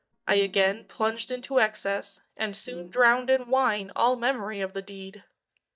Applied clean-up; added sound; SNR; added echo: neural mask model DeepFilterNet 3.